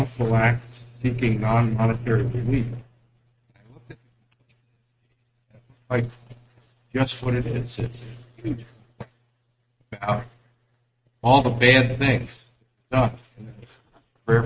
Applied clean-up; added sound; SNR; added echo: neural mask model RNNoise.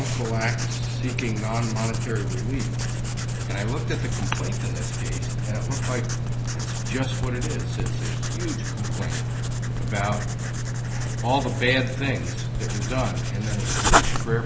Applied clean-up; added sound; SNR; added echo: none; Writing; -5 dB; none.